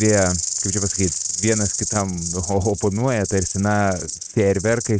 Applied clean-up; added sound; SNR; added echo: neural mask model RNNoise.